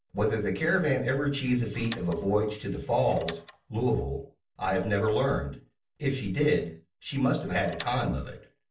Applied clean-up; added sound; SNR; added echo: none; Tools; 17 dB; reverberation time 0.4 s.